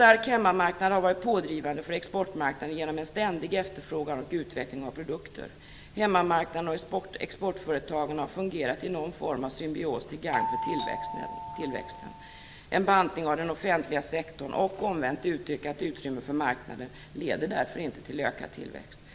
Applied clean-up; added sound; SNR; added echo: none; Doorbell; 5 dB; none.